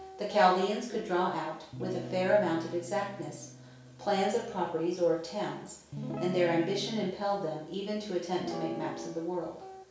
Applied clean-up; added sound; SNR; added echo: none; Guitar; 12 dB; reverberation time 0.6 s.